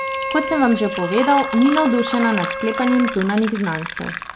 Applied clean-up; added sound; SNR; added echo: none; Wind instrument, woodwind instrument + Fill (with liquid); 7 dB; none.